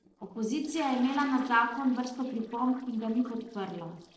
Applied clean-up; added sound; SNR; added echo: neural separator model SepFormer DNS4.